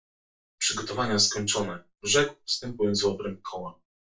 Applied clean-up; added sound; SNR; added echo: none; none; none; reverberation time 0.2 s.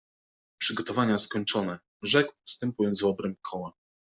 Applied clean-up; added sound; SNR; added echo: none; none; none; none.